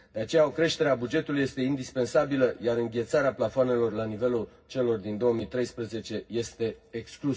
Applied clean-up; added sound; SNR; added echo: none; none; none; reverberation time 0.4 s.